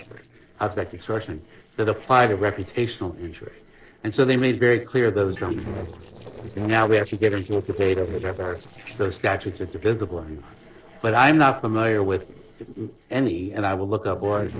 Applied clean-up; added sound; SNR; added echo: neural separator model SepFormer DNS4.